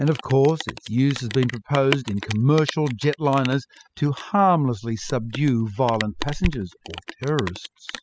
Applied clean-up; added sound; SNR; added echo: classical method spectral subtraction.